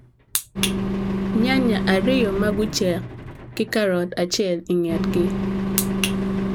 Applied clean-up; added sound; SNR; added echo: none; Engine; 2 dB; none.